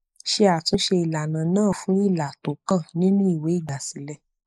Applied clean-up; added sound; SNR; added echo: neural mask model Resemble Enhance denoiser.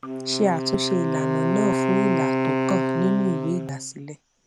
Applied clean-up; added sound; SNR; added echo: none; Wind instrument, woodwind instrument; -1 dB; none.